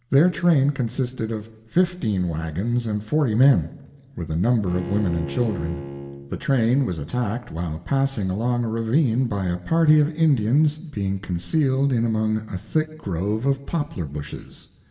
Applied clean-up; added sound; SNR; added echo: none; Bowed string instrument; 12 dB; reverberation time 1.0 s.